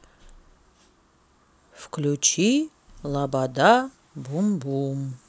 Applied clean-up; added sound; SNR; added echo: none; none; none; none.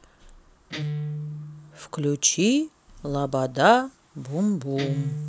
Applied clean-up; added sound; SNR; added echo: none; Guitar; 10 dB; none.